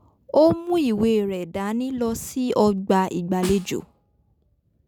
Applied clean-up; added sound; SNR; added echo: none; Snare drum; 18 dB; none.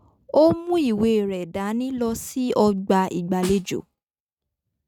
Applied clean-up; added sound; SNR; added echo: neural mask model RNNoise.